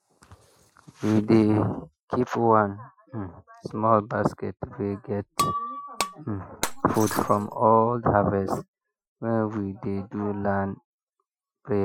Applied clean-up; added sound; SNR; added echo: classical method Wiener filter.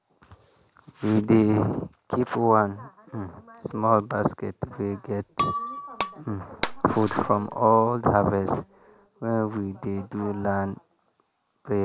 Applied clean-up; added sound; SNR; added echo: none; Shatter; 8 dB; none.